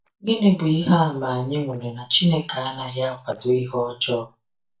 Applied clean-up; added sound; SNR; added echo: neural mask model DeepFilterNet 3.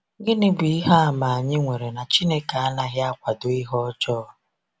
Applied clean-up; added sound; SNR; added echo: none; none; none; none.